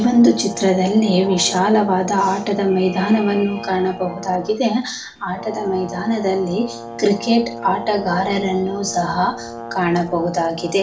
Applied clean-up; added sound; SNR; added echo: none; Brass instrument; 13 dB; reverberation time 0.4 s.